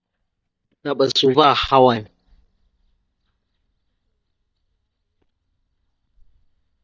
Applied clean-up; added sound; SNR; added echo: neural mask model DeepFilterNet 3.